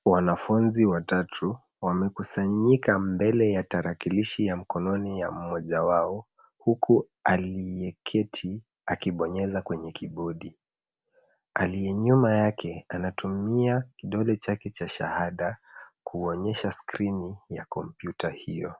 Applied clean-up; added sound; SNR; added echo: none; none; none; none.